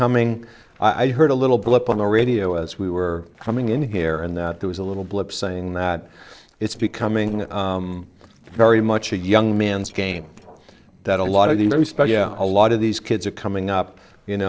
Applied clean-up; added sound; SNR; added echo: neural separator model SepFormer DNS4.